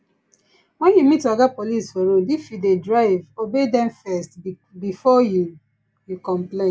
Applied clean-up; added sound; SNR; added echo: none; none; none; none.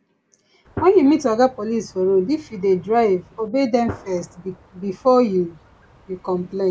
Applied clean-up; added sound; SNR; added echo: none; Gunshot, gunfire; 19 dB; none.